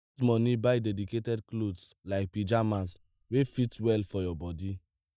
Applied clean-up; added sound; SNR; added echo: neural mask model DeepFilterNet 3.